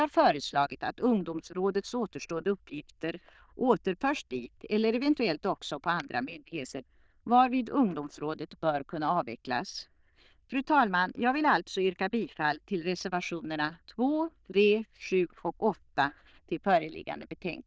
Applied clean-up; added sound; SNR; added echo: neural diffusion model UNIVERSE++.